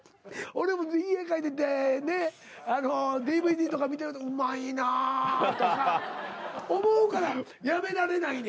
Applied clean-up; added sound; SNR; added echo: none; none; none; none.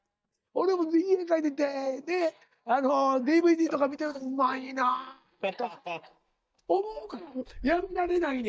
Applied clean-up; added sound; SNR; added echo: neural mask model DeepFilterNet 3.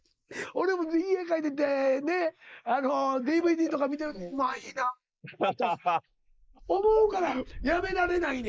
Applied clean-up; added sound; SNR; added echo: neural mask model Resemble Enhance denoiser.